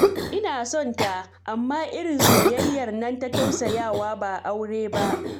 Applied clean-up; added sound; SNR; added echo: none; Cough; -1 dB; none.